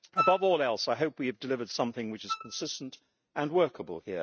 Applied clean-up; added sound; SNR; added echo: neural mask model RNNoise.